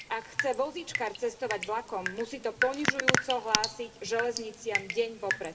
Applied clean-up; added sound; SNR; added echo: none; Drip; 1 dB; reverberation time 2.0 s.